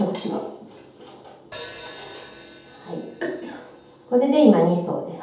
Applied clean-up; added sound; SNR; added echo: none; Hi-hat; 17 dB; reverberation time 0.7 s.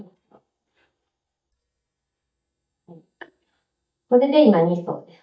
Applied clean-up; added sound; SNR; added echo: neural mask model DeepFilterNet 3.